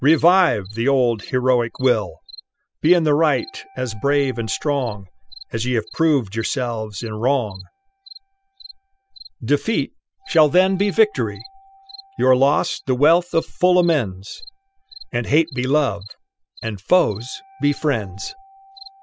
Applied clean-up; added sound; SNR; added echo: classical method spectral subtraction.